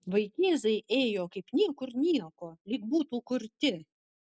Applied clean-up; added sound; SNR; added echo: none; none; none; none.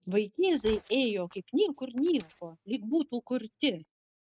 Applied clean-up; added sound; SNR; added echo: neural mask model RNNoise.